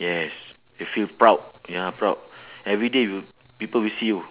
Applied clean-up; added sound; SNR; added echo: none; none; none; none.